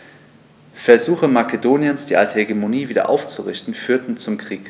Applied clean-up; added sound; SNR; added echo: none; none; none; none.